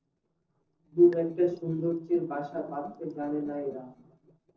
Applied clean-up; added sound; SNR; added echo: neural separator model SepFormer DNS4.